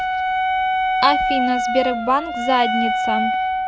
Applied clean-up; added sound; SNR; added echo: none; Wind instrument, woodwind instrument; -2 dB; none.